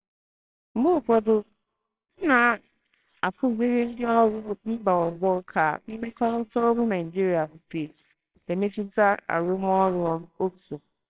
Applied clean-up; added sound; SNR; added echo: neural separator model SepFormer WHAMR!.